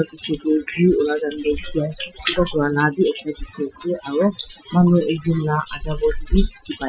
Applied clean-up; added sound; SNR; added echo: classical method Wiener filter.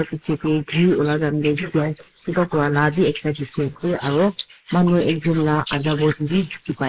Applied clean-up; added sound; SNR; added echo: neural mask model Resemble Enhance denoiser.